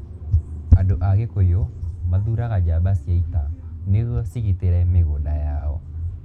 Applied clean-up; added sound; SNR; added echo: none; none; none; none.